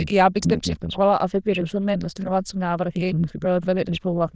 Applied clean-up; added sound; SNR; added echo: neural diffusion model UNIVERSE++.